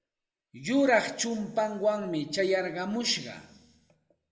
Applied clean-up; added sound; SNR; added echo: none; none; none; reverberation time 1.0 s.